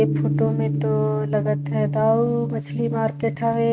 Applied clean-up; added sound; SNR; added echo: neural mask model RNNoise.